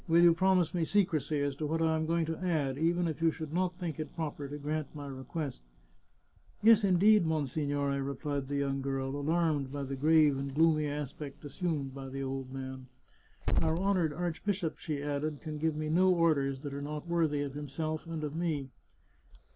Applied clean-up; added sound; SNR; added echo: none; Growling / Hiss; 11 dB; none.